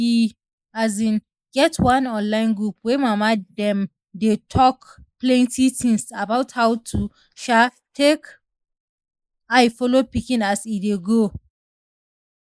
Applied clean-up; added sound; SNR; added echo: neural mask model Resemble Enhance denoiser.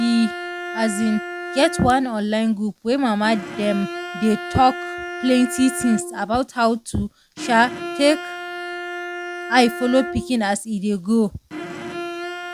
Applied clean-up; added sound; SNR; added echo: none; Bowed string instrument; 10 dB; none.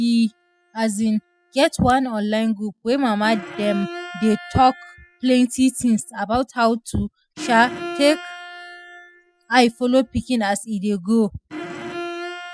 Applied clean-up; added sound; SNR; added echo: classical method spectral subtraction.